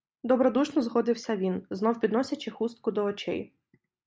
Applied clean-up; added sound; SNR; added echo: none; none; none; none.